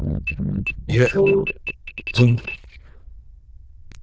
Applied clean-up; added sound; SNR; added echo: neural diffusion model UNIVERSE++.